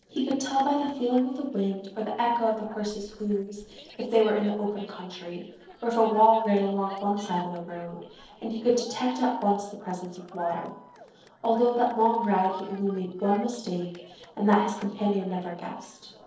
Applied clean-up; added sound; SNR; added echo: neural separator model SepFormer DNS4.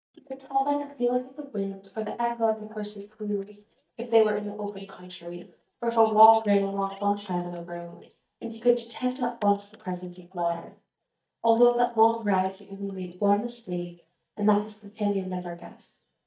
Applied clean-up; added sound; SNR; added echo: neural mask model DeepFilterNet 3.